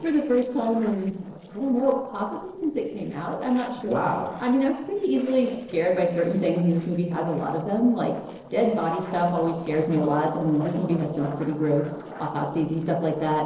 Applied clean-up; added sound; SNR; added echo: neural separator model SepFormer DNS4.